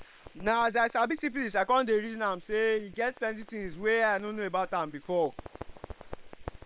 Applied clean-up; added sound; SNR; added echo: neural separator model SepFormer WHAM!.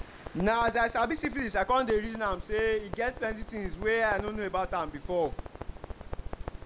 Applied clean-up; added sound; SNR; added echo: none; Crackle; 9 dB; none.